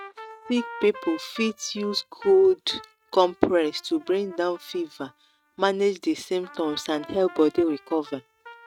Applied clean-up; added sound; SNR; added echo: neural mask model RNNoise.